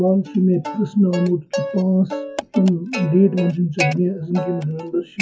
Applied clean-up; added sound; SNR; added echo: classical method WPE with log-MMSE.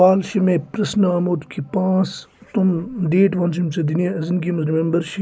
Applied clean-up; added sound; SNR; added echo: none; none; none; none.